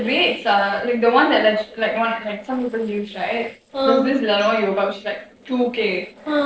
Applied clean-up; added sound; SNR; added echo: neural separator model SepFormer DNS4.